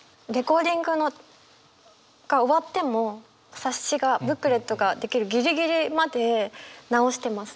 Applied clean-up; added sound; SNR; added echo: none; none; none; none.